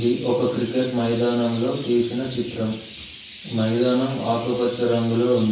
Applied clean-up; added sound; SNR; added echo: none; Chirp, tweet; 18 dB; reverberation time 0.7 s.